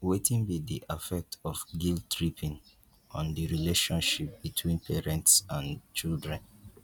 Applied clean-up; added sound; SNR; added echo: none; none; none; none.